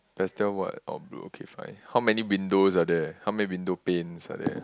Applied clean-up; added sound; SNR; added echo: none; none; none; none.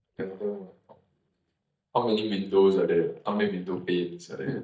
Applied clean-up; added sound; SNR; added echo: neural mask model DeepFilterNet 3.